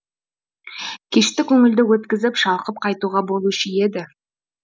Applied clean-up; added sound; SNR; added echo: none; none; none; none.